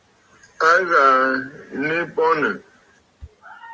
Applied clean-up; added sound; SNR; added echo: none; none; none; none.